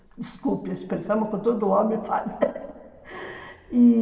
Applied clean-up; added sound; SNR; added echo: none; none; none; reverberation time 2.1 s.